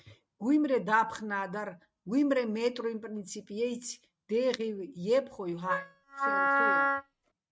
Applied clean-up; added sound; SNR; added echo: neural mask model RNNoise.